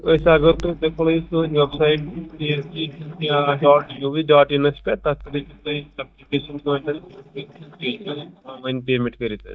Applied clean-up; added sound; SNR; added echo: neural mask model DeepFilterNet 3.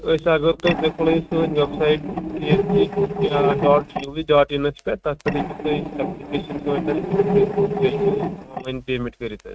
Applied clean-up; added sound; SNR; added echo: neural mask model RNNoise.